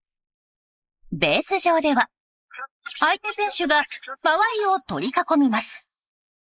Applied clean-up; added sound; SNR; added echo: neural mask model Resemble Enhance denoiser.